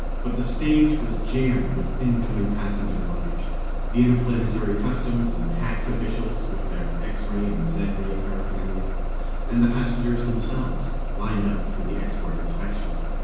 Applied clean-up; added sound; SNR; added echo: none; Bus; -2 dB; reverberation time 1.2 s.